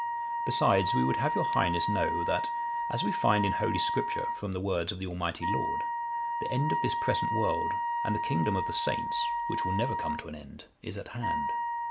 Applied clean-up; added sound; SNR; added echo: none; Wind instrument, woodwind instrument; 0 dB; none.